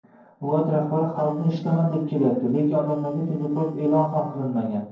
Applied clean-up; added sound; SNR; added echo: neural separator model SepFormer DNS4.